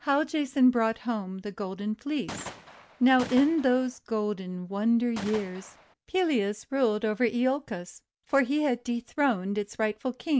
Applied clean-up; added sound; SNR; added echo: none; Gunshot, gunfire; 14 dB; none.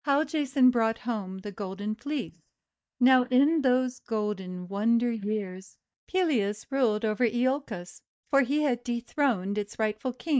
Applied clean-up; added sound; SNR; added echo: neural mask model DeepFilterNet 3.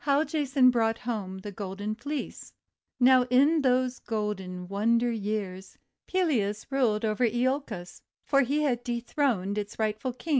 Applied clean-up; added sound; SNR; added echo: none; none; none; none.